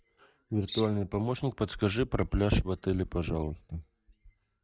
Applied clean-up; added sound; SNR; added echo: neural mask model DeepFilterNet 3.